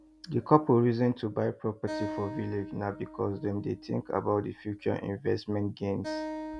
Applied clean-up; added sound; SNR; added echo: none; Acoustic guitar; 13 dB; none.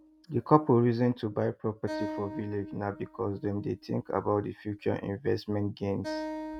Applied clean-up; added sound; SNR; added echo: neural mask model RNNoise.